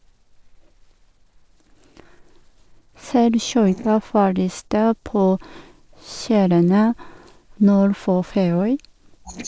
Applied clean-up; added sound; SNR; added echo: neural separator model SepFormer DNS4.